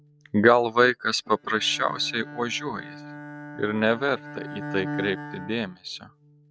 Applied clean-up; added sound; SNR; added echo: neural mask model RNNoise.